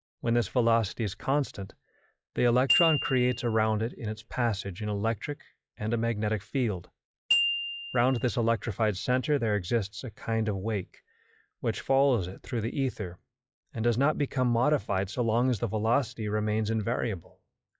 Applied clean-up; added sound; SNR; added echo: classical method log-MMSE.